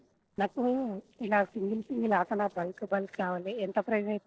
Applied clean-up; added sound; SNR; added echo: neural separator model SepFormer DNS4.